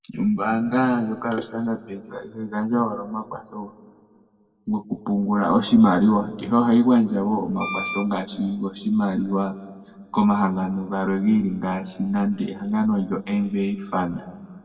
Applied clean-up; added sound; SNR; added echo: none; Wind instrument, woodwind instrument; 8 dB; reverberation time 1.2 s.